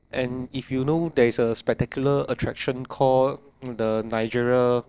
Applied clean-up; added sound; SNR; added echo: neural separator model SepFormer DNS4.